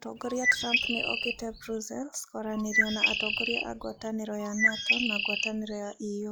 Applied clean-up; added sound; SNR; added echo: classical method log-MMSE.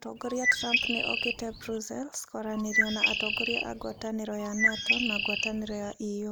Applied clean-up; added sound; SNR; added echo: none; Bird; -4 dB; none.